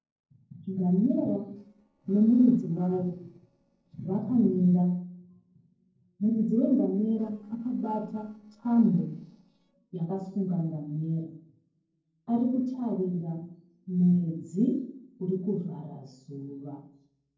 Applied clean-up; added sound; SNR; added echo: neural separator model SepFormer DNS4.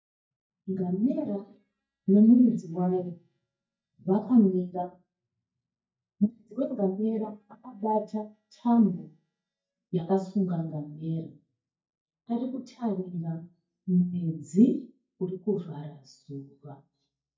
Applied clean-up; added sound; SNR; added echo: neural mask model DeepFilterNet 3.